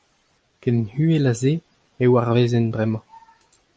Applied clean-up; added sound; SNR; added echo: none; none; none; none.